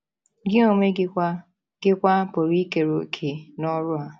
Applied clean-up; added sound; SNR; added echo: none; none; none; none.